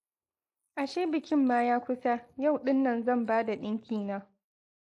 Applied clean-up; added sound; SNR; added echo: neural mask model Resemble Enhance denoiser.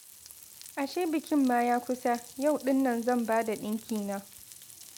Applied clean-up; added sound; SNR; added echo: none; Frying (food); 19 dB; none.